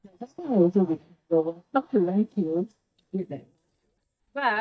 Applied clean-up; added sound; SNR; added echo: neural mask model DeepFilterNet 3.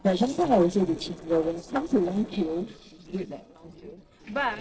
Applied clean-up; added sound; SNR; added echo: neural separator model SepFormer DNS4.